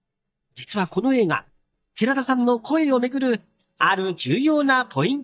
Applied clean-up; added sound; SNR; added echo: neural mask model DeepFilterNet 3.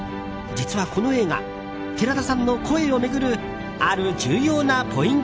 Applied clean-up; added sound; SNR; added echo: none; none; none; none.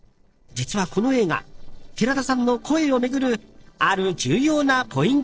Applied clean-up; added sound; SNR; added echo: neural separator model SepFormer DNS4.